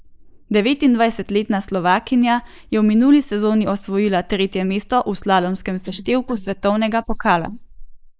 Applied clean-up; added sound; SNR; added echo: neural mask model Resemble Enhance denoiser.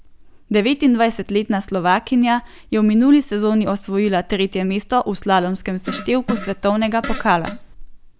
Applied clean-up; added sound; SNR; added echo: none; Fart; 12 dB; none.